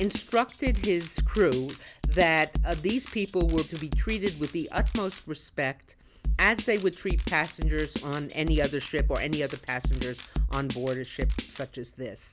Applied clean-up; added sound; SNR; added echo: none; Drum kit; 2 dB; none.